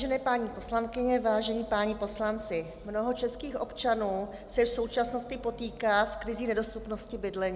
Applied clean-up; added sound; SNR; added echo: none; none; none; none.